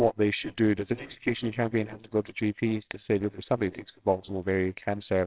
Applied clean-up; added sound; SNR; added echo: neural separator model SepFormer WHAMR!.